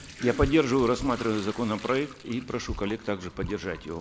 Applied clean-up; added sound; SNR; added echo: none; Sink (filling or washing) / Liquid; 19 dB; none.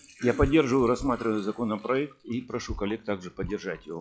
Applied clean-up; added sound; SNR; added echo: classical method log-MMSE.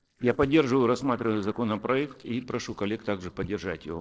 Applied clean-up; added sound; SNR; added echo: neural separator model SepFormer DNS4.